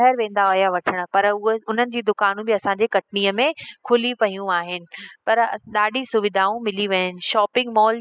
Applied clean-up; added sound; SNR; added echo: classical method spectral subtraction.